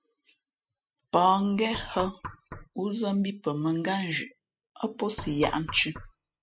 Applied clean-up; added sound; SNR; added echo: classical method spectral subtraction.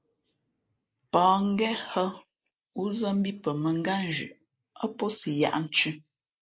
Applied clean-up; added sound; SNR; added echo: neural mask model Resemble Enhance denoiser.